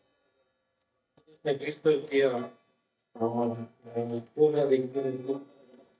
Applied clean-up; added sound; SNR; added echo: neural mask model DeepFilterNet 3.